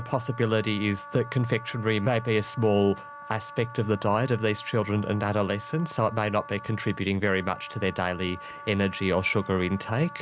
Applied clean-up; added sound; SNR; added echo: none; Wind instrument, woodwind instrument; 16 dB; none.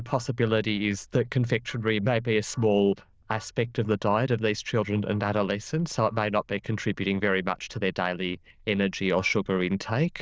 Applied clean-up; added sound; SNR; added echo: neural diffusion model UNIVERSE++.